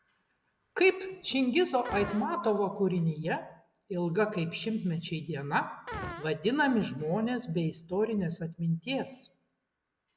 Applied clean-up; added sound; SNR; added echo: none; Fart; 15 dB; none.